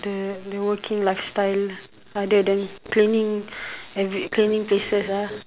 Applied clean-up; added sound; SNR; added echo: none; none; none; none.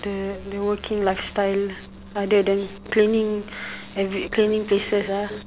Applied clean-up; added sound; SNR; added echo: none; Bus; 19 dB; none.